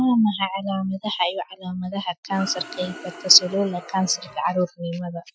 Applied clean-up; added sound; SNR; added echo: classical method Wiener filter.